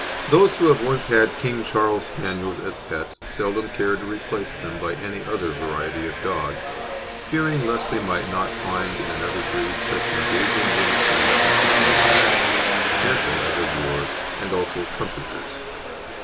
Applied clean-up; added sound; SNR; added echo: none; Engine; -1 dB; none.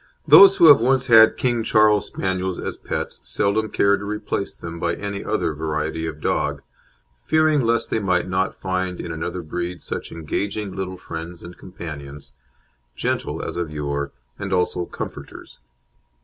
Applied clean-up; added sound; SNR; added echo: none; none; none; none.